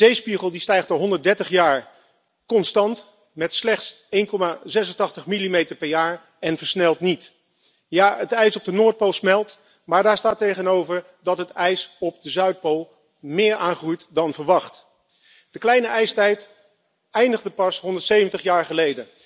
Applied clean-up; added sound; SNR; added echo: none; none; none; none.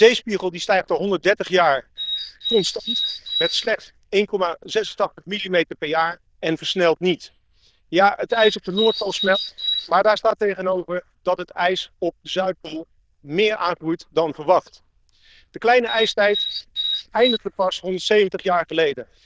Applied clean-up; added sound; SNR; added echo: neural diffusion model UNIVERSE++.